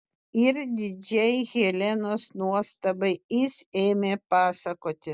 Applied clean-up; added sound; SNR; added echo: none; none; none; none.